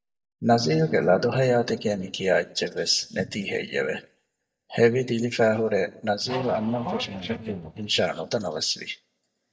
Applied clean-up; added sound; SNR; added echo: neural mask model DeepFilterNet 3.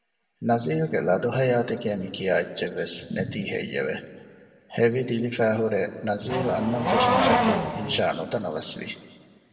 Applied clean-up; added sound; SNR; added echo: none; Race car, auto racing / Accelerating, revving, vroom; -1 dB; reverberation time 1.5 s.